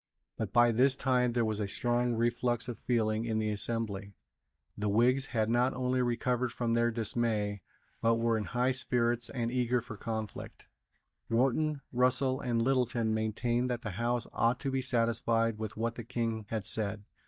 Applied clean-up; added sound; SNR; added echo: neural mask model DeepFilterNet 3.